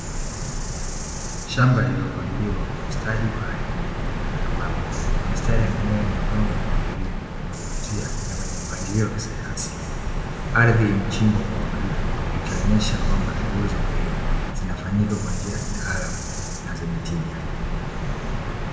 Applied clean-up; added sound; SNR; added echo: none; Bird vocalization, bird call, bird song; -2 dB; reverberation time 1.9 s.